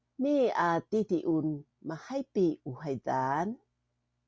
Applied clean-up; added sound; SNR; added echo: none; none; none; none.